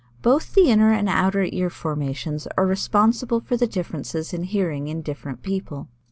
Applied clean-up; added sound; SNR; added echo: none; none; none; none.